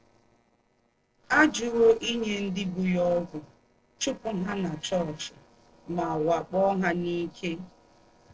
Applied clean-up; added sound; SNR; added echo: neural separator model SepFormer DNS4.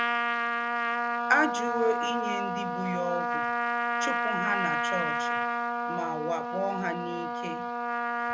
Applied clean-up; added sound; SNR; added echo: none; Trumpet; -4 dB; none.